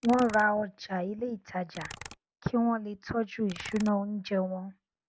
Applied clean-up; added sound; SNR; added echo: none; Computer keyboard; 19 dB; none.